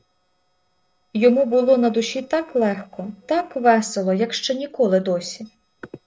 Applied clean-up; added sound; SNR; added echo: neural separator model SepFormer DNS4.